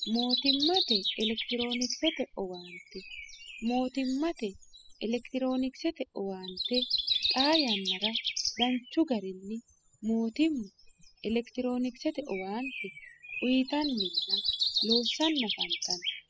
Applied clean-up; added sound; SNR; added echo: classical method spectral subtraction.